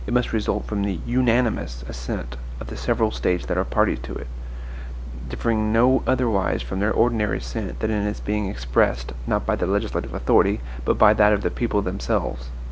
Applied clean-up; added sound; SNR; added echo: none; none; none; none.